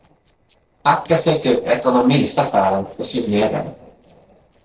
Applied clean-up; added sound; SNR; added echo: neural separator model SepFormer DNS4.